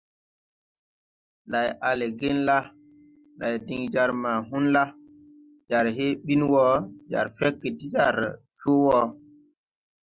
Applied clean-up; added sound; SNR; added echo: none; none; none; none.